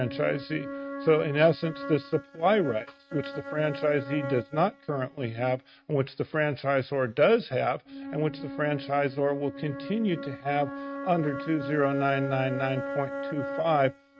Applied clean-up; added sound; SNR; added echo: neural mask model RNNoise.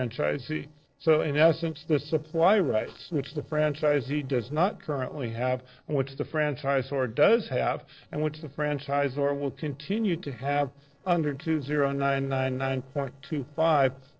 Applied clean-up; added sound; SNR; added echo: neural separator model SepFormer DNS4.